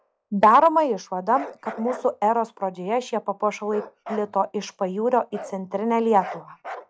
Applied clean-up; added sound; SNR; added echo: classical method log-MMSE.